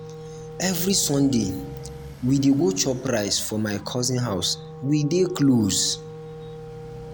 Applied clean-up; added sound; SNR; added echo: none; Wind instrument, woodwind instrument + Motorcycle; 14 dB; none.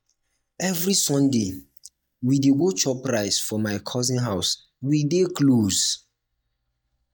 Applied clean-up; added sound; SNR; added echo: neural mask model DeepFilterNet 3.